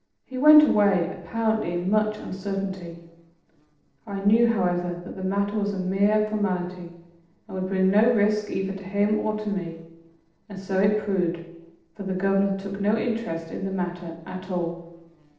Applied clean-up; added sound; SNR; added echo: neural separator model SepFormer DNS4.